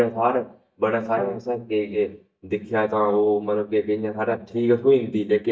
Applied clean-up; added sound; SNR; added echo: neural mask model DeepFilterNet 3.